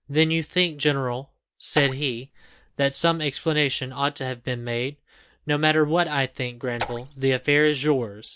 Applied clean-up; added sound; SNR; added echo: neural mask model Resemble Enhance denoiser.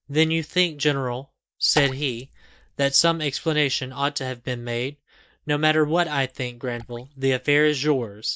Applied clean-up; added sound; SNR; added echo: neural mask model DeepFilterNet 3.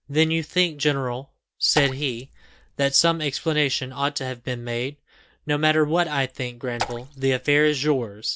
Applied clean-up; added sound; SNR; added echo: none; Raindrop / Splash, splatter; 12 dB; none.